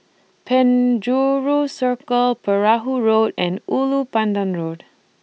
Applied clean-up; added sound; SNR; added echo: none; none; none; none.